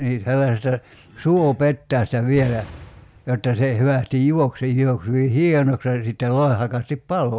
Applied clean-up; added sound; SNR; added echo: none; Boom; 19 dB; none.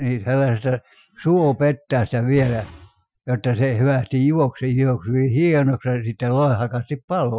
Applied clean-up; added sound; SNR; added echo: classical method Wiener filter.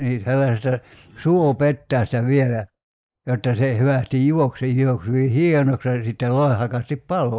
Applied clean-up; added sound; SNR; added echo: neural mask model Resemble Enhance denoiser.